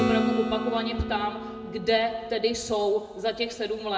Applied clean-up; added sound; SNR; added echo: none; Acoustic guitar / Strum; 4 dB; reverberation time 1.2 s.